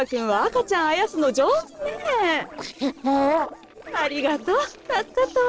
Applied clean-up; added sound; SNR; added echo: neural separator model SepFormer DNS4.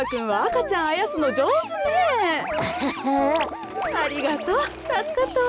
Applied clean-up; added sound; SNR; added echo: none; none; none; none.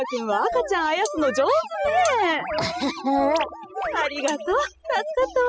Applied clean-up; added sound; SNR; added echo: classical method spectral subtraction.